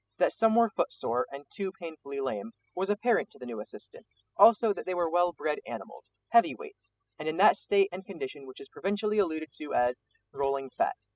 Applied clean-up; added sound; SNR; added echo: classical method spectral subtraction.